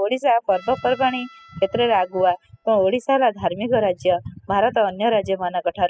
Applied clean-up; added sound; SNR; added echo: classical method spectral subtraction.